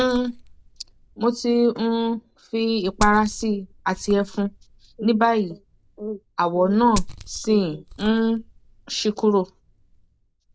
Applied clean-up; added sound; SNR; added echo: none; Glass; 14 dB; none.